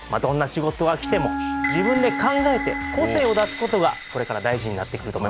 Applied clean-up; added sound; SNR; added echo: none; Wind instrument, woodwind instrument; 7 dB; none.